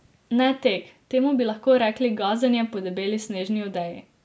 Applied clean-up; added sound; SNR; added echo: none; none; none; none.